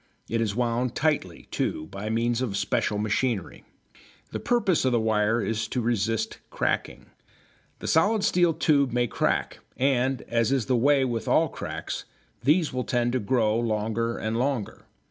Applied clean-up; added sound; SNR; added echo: none; none; none; none.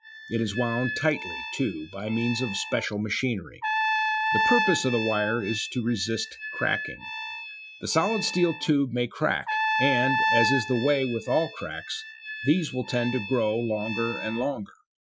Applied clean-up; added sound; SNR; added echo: classical method Wiener filter.